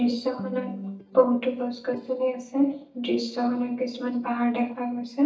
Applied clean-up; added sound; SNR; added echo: neural mask model DeepFilterNet 3.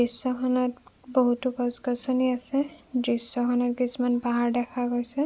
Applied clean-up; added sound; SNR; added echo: none; none; none; none.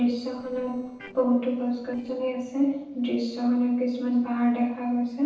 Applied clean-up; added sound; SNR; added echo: neural separator model SepFormer DNS4.